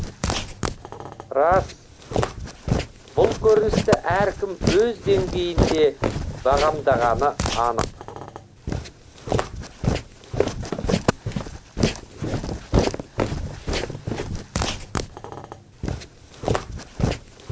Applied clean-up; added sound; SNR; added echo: none; Walk, footsteps; 0 dB; none.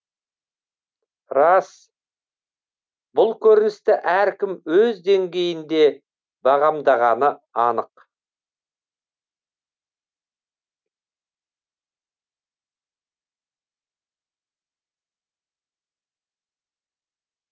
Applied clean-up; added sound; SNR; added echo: none; none; none; none.